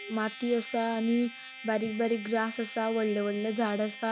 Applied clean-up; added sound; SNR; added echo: none; Trumpet; 14 dB; none.